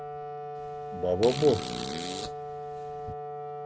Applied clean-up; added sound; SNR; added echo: none; Fart + Wind instrument, woodwind instrument; 4 dB; none.